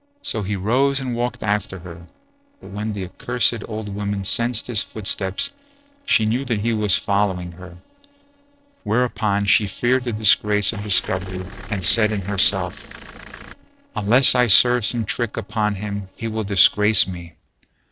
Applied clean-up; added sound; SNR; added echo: neural separator model SepFormer DNS4.